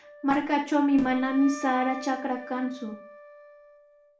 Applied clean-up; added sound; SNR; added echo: none; Wind instrument, woodwind instrument; 16 dB; reverberation time 0.4 s.